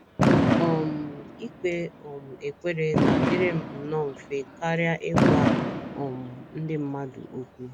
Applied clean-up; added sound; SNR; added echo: none; Fireworks; -4 dB; none.